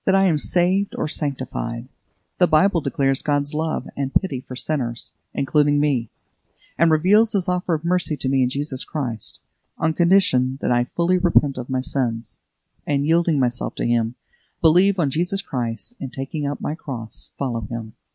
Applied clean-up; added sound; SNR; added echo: none; none; none; none.